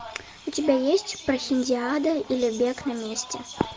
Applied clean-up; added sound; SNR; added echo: none; none; none; none.